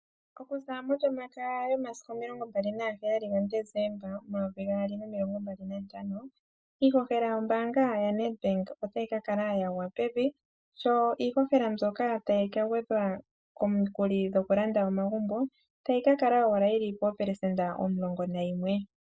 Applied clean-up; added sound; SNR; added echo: none; none; none; none.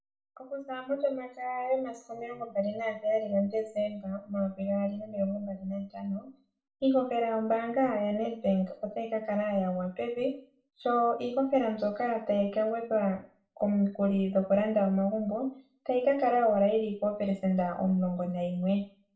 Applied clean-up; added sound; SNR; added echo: none; none; none; reverberation time 0.4 s.